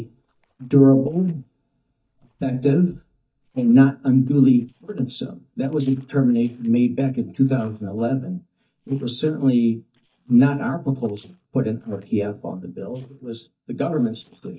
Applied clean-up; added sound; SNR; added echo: neural mask model DeepFilterNet 3.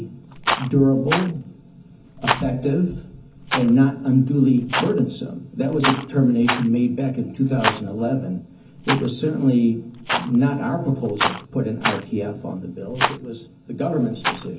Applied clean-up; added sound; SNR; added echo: none; Rattle; 7 dB; reverberation time 0.3 s.